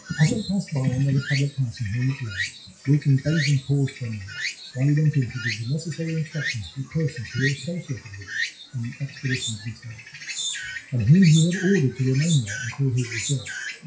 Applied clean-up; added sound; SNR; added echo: classical method WPE with log-MMSE.